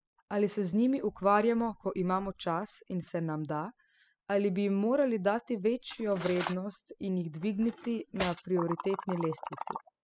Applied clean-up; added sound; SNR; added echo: classical method spectral subtraction.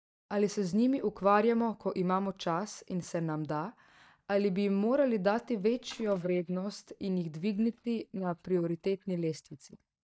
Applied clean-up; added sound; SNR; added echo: neural mask model DeepFilterNet 3.